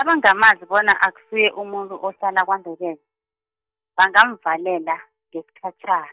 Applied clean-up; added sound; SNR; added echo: neural mask model DeepFilterNet 3.